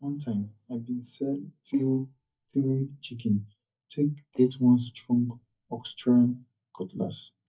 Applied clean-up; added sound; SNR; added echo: neural mask model DeepFilterNet 3.